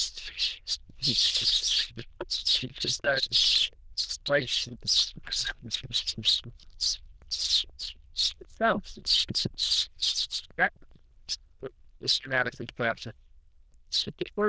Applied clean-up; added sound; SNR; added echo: neural diffusion model UNIVERSE++.